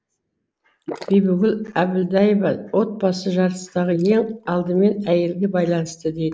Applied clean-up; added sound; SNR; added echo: neural mask model Resemble Enhance denoiser.